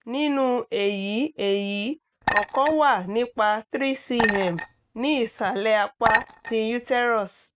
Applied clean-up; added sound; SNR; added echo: neural mask model RNNoise.